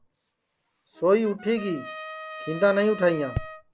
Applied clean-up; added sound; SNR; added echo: none; Trumpet; 14 dB; none.